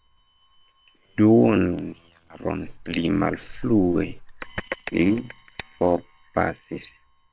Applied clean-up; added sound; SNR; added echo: neural separator model SepFormer WHAM!.